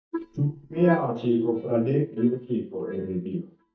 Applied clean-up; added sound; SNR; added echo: neural mask model DeepFilterNet 3.